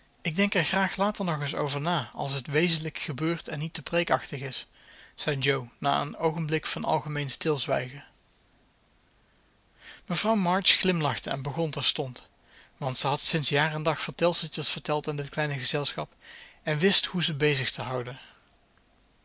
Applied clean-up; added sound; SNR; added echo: none; none; none; none.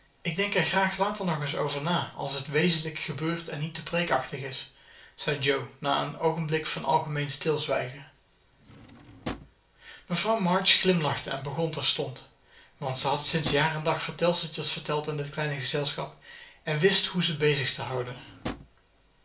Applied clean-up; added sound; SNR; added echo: none; Drawer open or close; 13 dB; reverberation time 0.4 s.